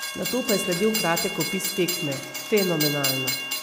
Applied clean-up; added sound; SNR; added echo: none; Train; 3 dB; none.